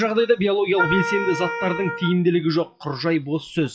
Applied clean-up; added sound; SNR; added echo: classical method WPE with log-MMSE.